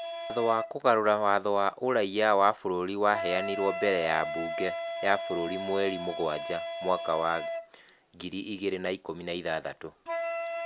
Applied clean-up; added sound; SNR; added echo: none; Wind instrument, woodwind instrument; 8 dB; none.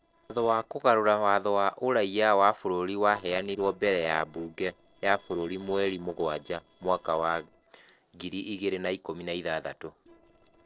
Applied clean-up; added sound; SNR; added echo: neural separator model SepFormer DNS4.